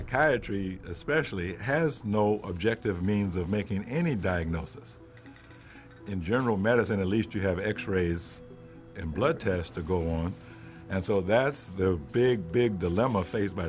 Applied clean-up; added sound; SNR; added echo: none; none; none; none.